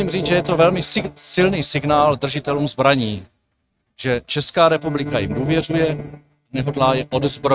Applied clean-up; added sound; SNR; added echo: neural mask model RNNoise.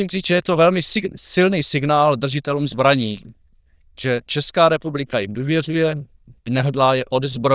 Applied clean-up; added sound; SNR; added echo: neural diffusion model UNIVERSE++.